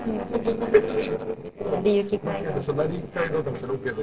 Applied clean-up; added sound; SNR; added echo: neural separator model SepFormer DNS4.